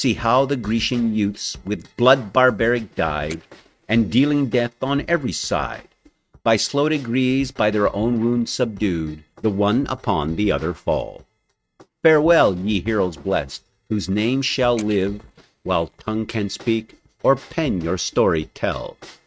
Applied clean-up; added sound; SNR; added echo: neural mask model RNNoise.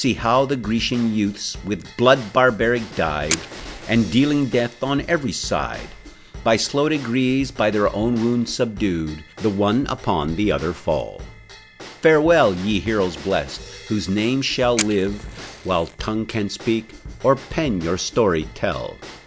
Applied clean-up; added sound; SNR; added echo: none; Fire + Bell / Drum / Drum kit; 15 dB; none.